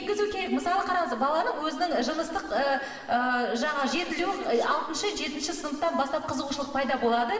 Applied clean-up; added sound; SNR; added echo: none; none; none; reverberation time 2.4 s.